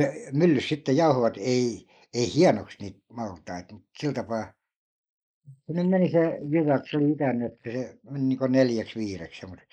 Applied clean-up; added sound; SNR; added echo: neural mask model Resemble Enhance denoiser.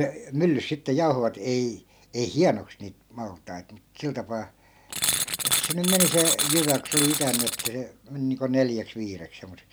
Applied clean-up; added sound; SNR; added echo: none; Tools; -2 dB; none.